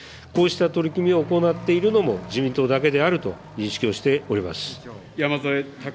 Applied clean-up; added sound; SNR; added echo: none; Snare drum + Accelerating, revving, vroom / Truck; 17 dB; none.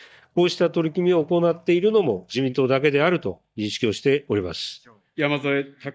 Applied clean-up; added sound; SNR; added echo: neural mask model DeepFilterNet 3.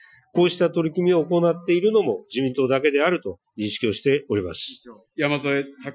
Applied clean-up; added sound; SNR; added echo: classical method Wiener filter.